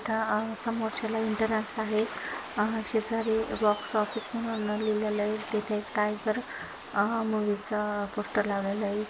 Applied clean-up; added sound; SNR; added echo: none; Waves, surf; 12 dB; none.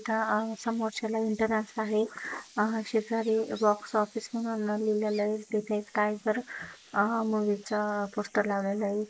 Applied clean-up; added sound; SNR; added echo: neural mask model Resemble Enhance denoiser.